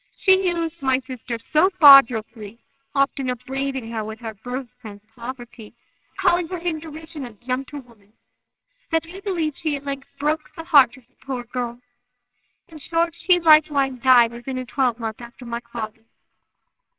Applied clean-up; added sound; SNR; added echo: neural separator model SepFormer WHAMR!.